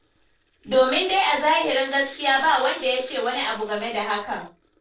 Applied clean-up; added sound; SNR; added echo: neural separator model SepFormer DNS4.